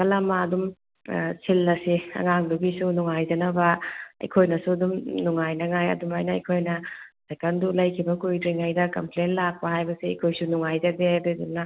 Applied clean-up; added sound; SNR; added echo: none; none; none; none.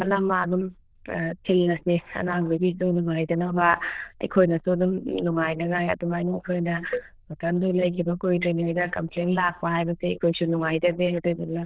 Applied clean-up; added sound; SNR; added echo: neural diffusion model UNIVERSE++.